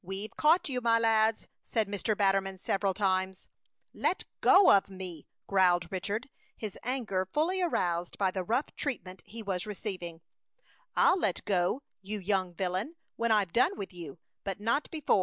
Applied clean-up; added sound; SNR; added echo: none; none; none; none.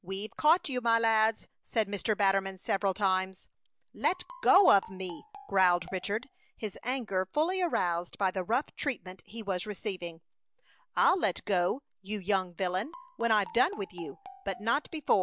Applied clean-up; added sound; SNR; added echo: none; Marimba, xylophone; 19 dB; none.